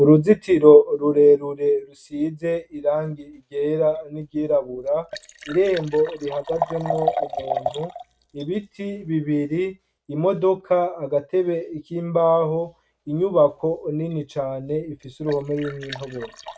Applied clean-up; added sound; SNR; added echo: neural mask model RNNoise.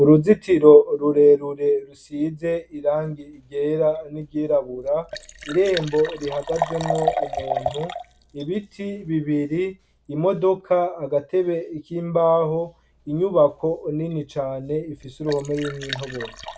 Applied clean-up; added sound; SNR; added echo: none; Liquid; 13 dB; none.